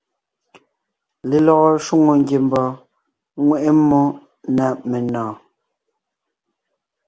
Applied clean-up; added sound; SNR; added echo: none; none; none; none.